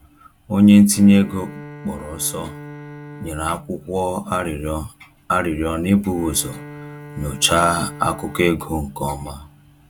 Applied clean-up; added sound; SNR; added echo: none; Bowed string instrument; 18 dB; none.